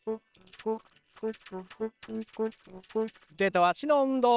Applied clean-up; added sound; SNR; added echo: neural separator model SepFormer WHAM!.